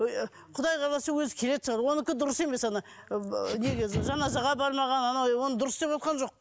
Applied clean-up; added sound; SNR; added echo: none; none; none; none.